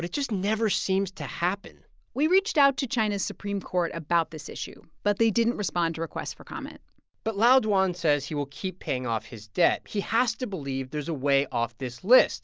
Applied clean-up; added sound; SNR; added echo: none; none; none; none.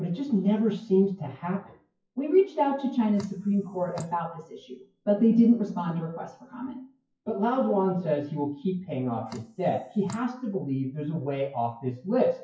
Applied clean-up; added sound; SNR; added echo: classical method WPE with log-MMSE.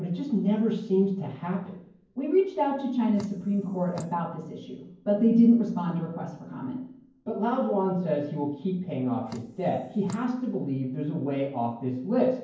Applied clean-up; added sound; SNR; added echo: none; Drip; 19 dB; reverberation time 0.9 s.